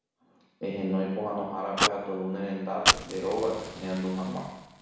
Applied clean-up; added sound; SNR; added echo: none; Fire; 1 dB; reverberation time 1.1 s.